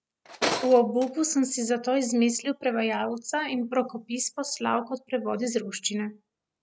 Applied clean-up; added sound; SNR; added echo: none; Tools; 6 dB; none.